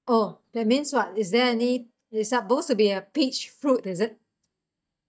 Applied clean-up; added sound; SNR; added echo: neural mask model DeepFilterNet 3.